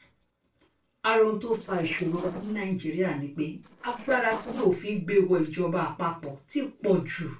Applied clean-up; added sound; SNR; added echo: neural separator model SepFormer DNS4.